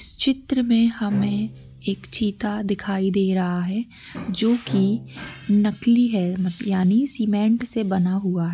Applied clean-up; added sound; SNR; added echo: none; Bowed string instrument; 18 dB; none.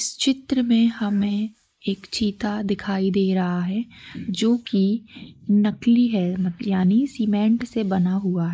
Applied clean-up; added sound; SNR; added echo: neural mask model Resemble Enhance denoiser.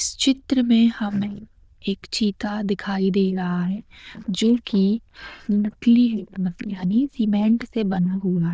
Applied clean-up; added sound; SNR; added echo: neural diffusion model UNIVERSE++.